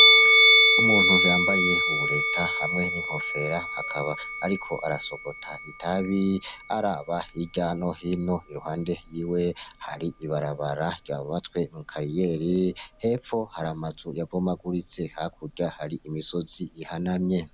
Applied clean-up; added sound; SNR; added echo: none; Musical instrument; -4 dB; none.